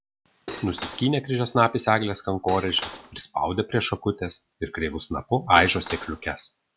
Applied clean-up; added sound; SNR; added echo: none; Cutlery, silverware / Dishes, pots, and pans; 10 dB; none.